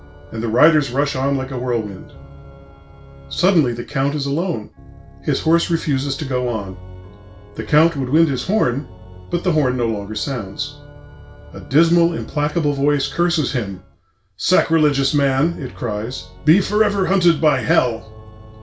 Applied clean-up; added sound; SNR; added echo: none; Organ; 18 dB; none.